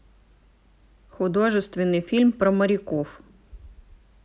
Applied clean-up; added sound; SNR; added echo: none; none; none; none.